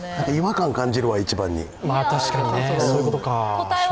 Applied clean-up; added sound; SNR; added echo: none; none; none; none.